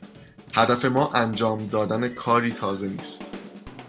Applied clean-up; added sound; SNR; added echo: none; Drum kit; 18 dB; none.